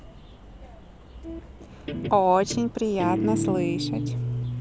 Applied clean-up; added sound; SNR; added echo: none; Guitar; 3 dB; none.